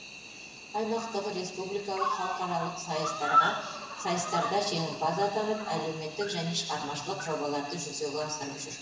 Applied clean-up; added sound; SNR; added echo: none; Cricket; 3 dB; reverberation time 1.1 s.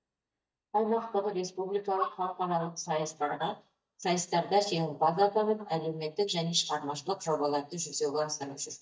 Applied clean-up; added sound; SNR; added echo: neural mask model DeepFilterNet 3.